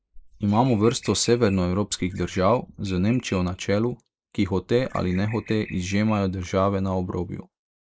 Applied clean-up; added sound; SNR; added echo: neural mask model Resemble Enhance denoiser.